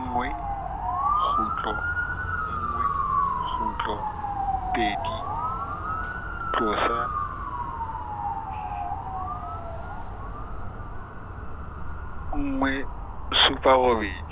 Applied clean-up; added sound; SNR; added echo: none; Motor vehicle (road) / Siren; -2 dB; none.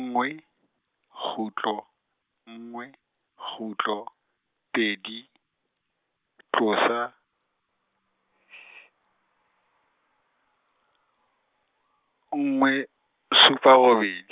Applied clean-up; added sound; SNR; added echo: none; none; none; none.